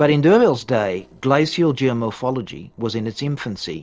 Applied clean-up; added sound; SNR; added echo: neural separator model SepFormer DNS4.